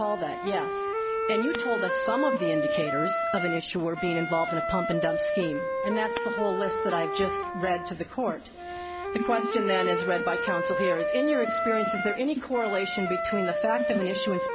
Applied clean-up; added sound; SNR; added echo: none; Wind instrument, woodwind instrument; 0 dB; none.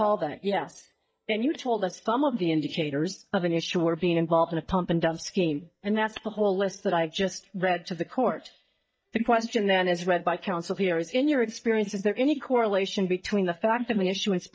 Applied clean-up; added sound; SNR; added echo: neural mask model DeepFilterNet 3.